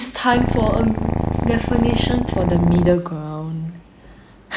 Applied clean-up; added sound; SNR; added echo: none; Purr; -1 dB; none.